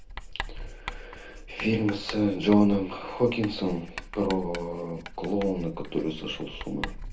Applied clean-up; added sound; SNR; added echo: none; Writing; 11 dB; reverberation time 0.3 s.